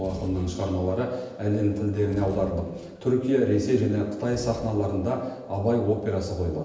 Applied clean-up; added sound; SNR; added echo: none; Boom; 19 dB; reverberation time 1.0 s.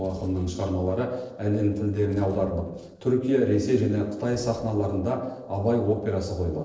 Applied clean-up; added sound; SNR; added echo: neural separator model SepFormer DNS4.